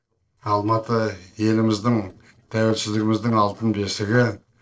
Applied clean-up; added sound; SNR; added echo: neural separator model SepFormer DNS4.